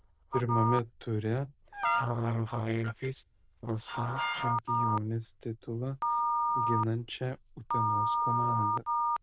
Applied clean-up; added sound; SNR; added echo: neural diffusion model UNIVERSE++.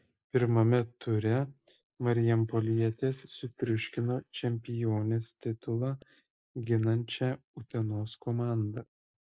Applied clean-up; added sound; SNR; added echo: neural mask model Resemble Enhance denoiser.